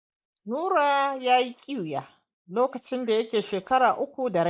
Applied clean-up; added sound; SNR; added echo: neural mask model Resemble Enhance denoiser.